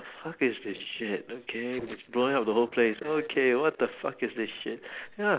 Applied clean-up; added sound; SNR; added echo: neural separator model SepFormer DNS4.